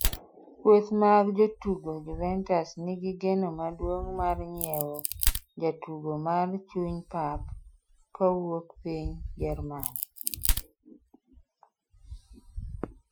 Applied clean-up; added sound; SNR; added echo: classical method Wiener filter.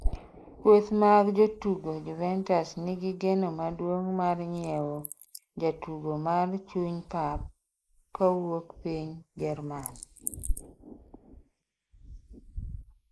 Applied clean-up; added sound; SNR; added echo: neural mask model Resemble Enhance denoiser.